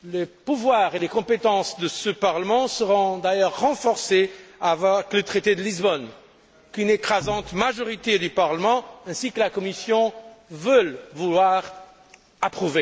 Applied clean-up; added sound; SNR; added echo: none; none; none; none.